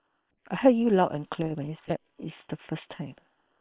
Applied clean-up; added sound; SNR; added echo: neural separator model SepFormer WHAM!.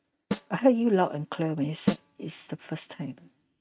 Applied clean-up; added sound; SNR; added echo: neural mask model RNNoise.